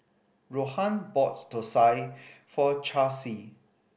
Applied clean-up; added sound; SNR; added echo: none; none; none; none.